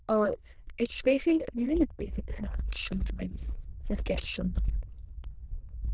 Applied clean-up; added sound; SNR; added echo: neural diffusion model UNIVERSE++.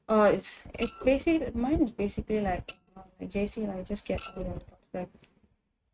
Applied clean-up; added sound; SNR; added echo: neural mask model RNNoise.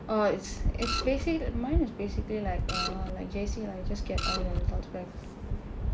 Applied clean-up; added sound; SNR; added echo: none; Printer; 3 dB; none.